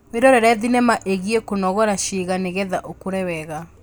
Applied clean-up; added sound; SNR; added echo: none; none; none; none.